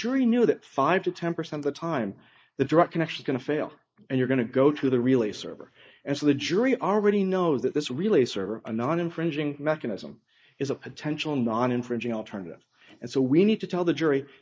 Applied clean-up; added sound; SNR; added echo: neural mask model Resemble Enhance denoiser.